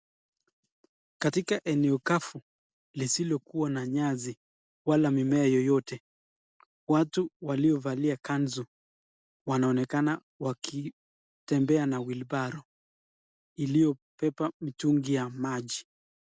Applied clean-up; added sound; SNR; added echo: none; none; none; none.